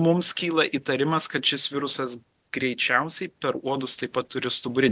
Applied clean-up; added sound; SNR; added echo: none; none; none; none.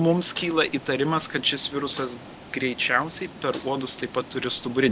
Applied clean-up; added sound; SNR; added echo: none; Snare drum + Water; 16 dB; none.